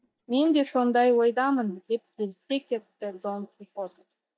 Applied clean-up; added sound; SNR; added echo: neural mask model DeepFilterNet 3.